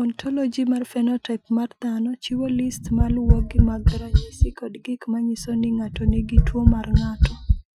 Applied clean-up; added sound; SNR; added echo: classical method Wiener filter.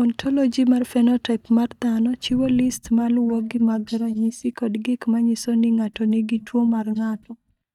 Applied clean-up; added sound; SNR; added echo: neural mask model DeepFilterNet 3.